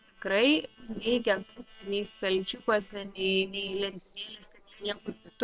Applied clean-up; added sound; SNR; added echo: neural separator model SepFormer WHAM!.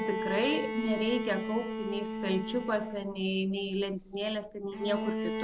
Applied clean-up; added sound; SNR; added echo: none; Bowed string instrument; 4 dB; none.